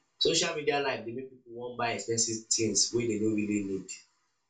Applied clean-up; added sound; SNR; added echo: none; none; none; reverberation time 0.2 s.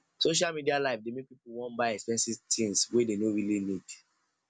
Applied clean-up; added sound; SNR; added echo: none; none; none; none.